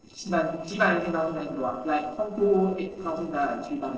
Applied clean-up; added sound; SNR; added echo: neural separator model SepFormer DNS4.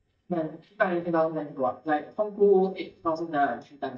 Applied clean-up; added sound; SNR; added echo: neural mask model DeepFilterNet 3.